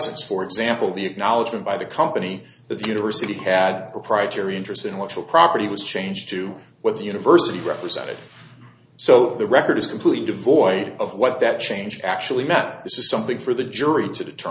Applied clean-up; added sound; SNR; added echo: none; Wood; 19 dB; none.